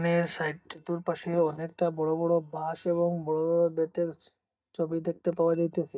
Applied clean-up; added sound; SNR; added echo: neural mask model DeepFilterNet 3.